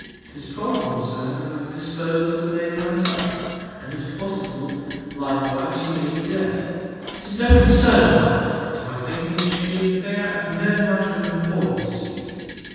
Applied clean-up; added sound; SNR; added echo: none; Dishes, pots, and pans; 15 dB; reverberation time 2.1 s.